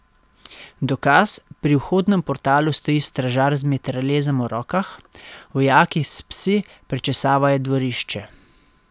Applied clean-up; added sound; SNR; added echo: none; none; none; none.